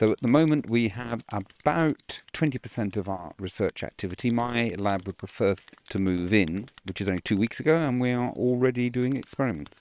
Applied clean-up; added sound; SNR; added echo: neural separator model SepFormer WHAM!.